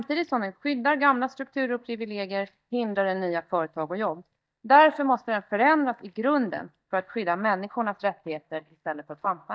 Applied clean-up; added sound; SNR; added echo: neural mask model DeepFilterNet 3.